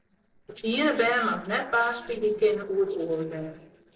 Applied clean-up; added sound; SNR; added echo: neural separator model SepFormer DNS4.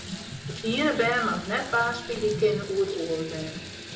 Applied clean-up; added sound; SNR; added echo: none; Bathtub (filling or washing) / Water tap, faucet; 13 dB; reverberation time 0.8 s.